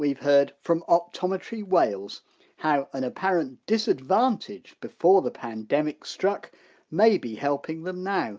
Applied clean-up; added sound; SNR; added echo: none; none; none; none.